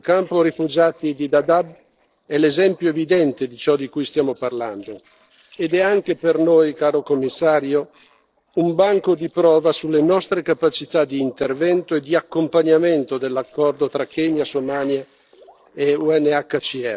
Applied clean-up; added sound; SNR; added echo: neural separator model SepFormer DNS4.